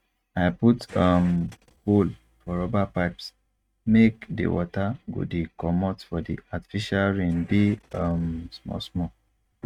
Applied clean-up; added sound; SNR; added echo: neural mask model RNNoise.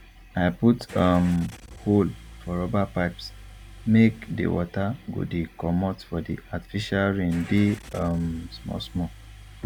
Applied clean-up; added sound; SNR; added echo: none; Engine starting / Car; 19 dB; none.